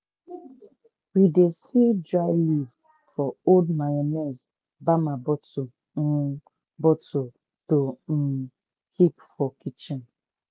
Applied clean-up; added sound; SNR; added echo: none; none; none; none.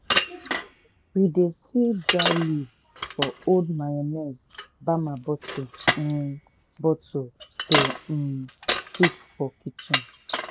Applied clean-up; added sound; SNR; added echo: none; Bicycle; 0 dB; none.